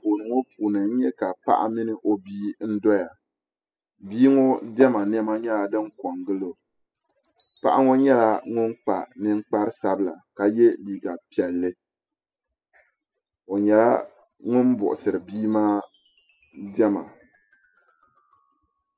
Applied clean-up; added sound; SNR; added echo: classical method spectral subtraction.